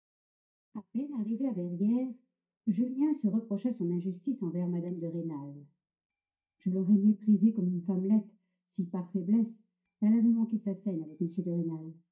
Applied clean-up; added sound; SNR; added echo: neural mask model DeepFilterNet 3.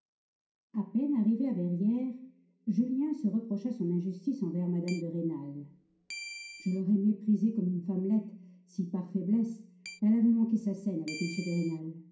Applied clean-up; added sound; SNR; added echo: none; Keyboard (musical); 16 dB; reverberation time 0.5 s.